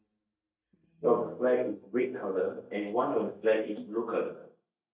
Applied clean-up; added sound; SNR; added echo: neural mask model DeepFilterNet 3.